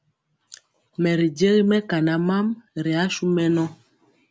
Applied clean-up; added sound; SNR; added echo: none; none; none; none.